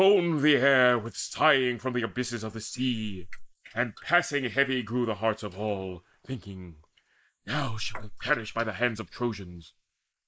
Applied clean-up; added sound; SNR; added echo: neural mask model Resemble Enhance denoiser.